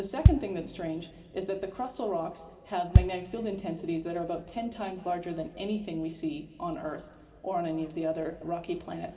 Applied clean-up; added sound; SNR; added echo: none; Bass drum; -4 dB; reverberation time 2.1 s.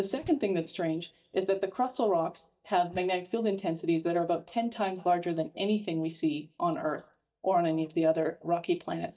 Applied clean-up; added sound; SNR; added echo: neural mask model DeepFilterNet 3.